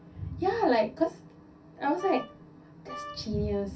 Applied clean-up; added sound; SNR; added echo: none; Wind instrument, woodwind instrument; 13 dB; reverberation time 0.3 s.